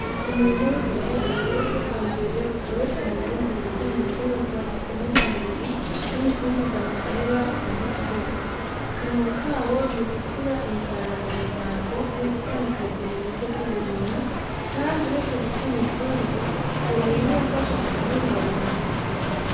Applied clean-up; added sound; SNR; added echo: none; Bicycle; -1 dB; reverberation time 1.0 s.